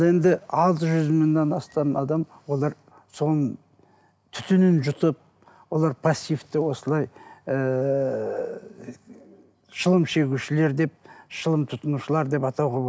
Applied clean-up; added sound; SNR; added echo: none; none; none; none.